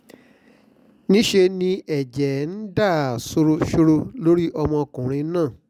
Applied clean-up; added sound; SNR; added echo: none; none; none; none.